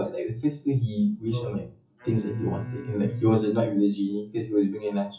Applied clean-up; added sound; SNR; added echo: classical method WPE with log-MMSE.